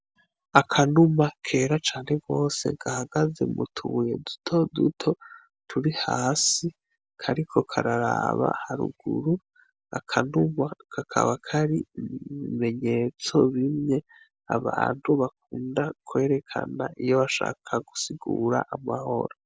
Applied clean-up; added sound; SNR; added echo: none; none; none; none.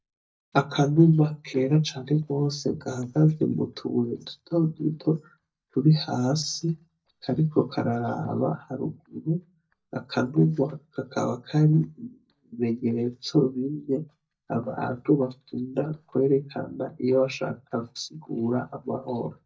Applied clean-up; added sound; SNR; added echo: neural mask model DeepFilterNet 3.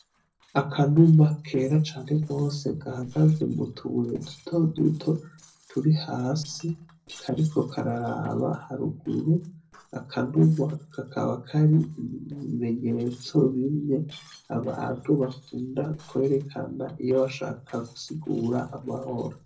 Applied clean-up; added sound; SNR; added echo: neural separator model SepFormer DNS4.